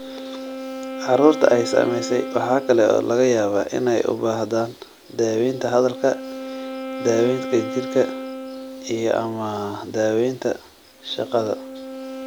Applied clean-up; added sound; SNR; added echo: none; Wind instrument, woodwind instrument; 11 dB; none.